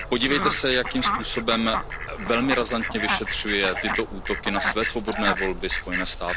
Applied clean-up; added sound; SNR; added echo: none; Fowl; 3 dB; none.